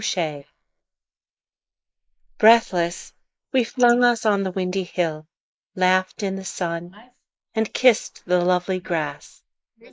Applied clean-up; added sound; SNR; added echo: neural mask model Resemble Enhance denoiser.